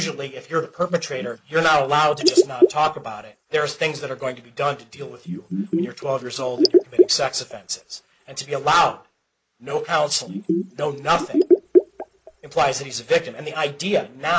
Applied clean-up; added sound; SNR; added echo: neural mask model Resemble Enhance denoiser.